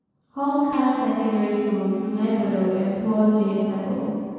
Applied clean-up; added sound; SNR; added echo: none; Electric guitar / Bass guitar; 12 dB; reverberation time 2.1 s.